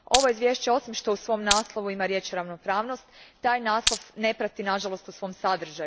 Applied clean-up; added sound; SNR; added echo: none; Glass; 1 dB; none.